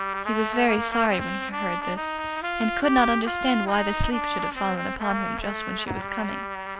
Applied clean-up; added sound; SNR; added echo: none; Trumpet; 3 dB; none.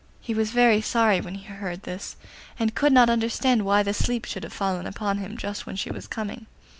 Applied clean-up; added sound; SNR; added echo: none; none; none; none.